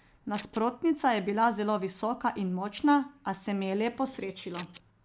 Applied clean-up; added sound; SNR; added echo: none; Scissors; 18 dB; none.